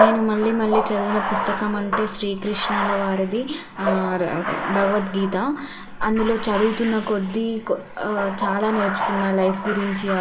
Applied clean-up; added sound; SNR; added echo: none; Bathtub (filling or washing); 4 dB; reverberation time 0.2 s.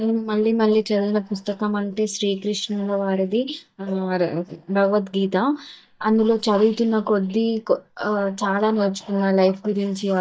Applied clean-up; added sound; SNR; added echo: neural mask model DeepFilterNet 3.